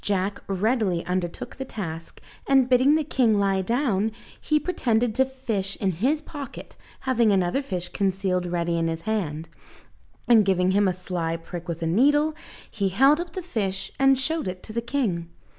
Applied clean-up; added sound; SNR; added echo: none; none; none; none.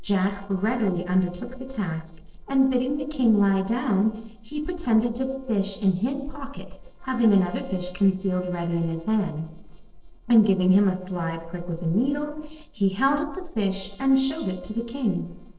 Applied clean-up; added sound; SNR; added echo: neural separator model SepFormer DNS4.